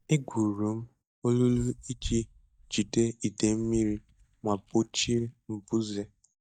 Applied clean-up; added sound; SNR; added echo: neural mask model DeepFilterNet 3.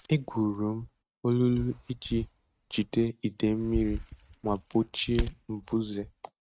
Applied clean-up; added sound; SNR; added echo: neural mask model RNNoise.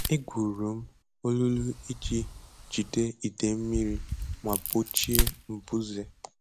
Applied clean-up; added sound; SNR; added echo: none; Crack; 3 dB; none.